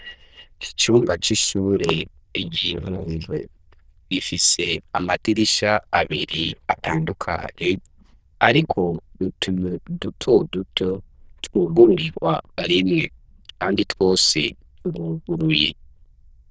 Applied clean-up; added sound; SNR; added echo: neural diffusion model UNIVERSE++.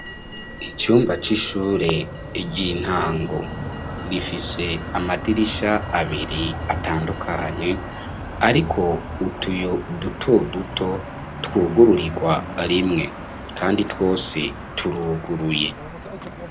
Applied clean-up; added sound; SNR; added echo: none; Motor vehicle (road); 9 dB; none.